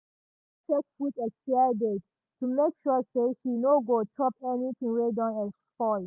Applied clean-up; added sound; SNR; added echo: none; none; none; none.